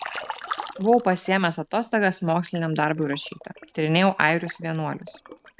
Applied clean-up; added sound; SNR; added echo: neural mask model RNNoise.